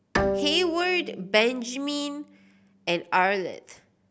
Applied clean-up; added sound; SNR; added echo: none; Bowed string instrument; 7 dB; none.